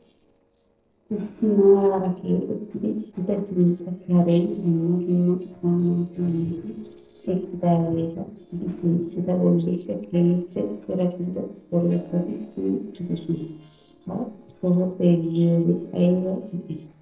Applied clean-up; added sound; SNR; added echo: neural separator model SepFormer DNS4.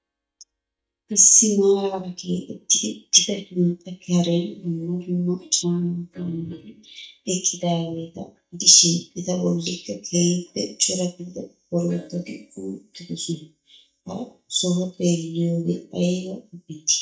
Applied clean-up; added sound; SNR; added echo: neural mask model DeepFilterNet 3.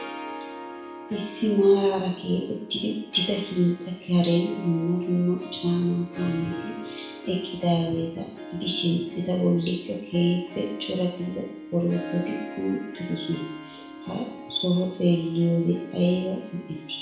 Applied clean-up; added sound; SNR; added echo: none; Harp; 16 dB; reverberation time 0.6 s.